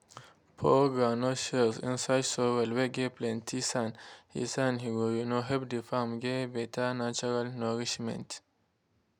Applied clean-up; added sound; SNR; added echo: none; none; none; none.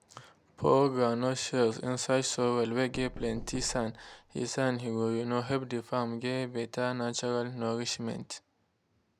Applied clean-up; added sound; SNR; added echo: none; Knock; 14 dB; none.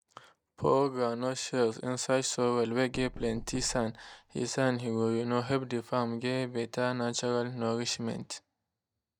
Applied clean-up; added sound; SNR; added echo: neural mask model DeepFilterNet 3.